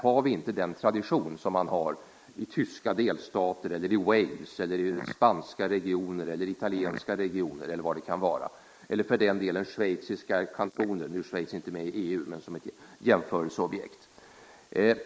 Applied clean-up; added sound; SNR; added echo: neural mask model Resemble Enhance denoiser.